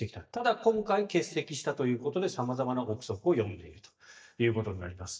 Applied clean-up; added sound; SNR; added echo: neural mask model DeepFilterNet 3.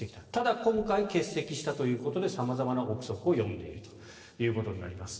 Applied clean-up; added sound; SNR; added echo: neural separator model SepFormer DNS4.